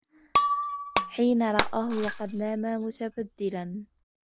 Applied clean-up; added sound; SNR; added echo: none; Shatter; 1 dB; none.